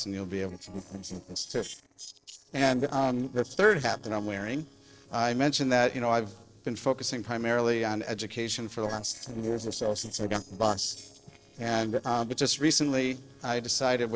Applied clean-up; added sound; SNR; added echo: neural separator model SepFormer DNS4.